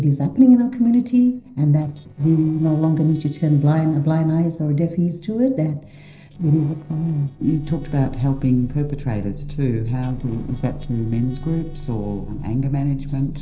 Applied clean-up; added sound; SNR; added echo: neural separator model SepFormer DNS4.